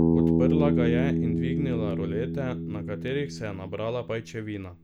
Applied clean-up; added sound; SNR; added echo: none; Bass guitar; -5 dB; none.